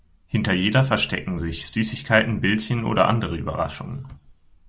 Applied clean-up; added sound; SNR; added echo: none; none; none; none.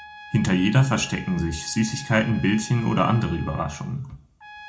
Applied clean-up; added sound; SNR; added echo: none; Trumpet; 19 dB; reverberation time 0.3 s.